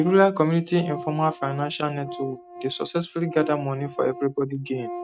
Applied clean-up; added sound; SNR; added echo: neural mask model RNNoise.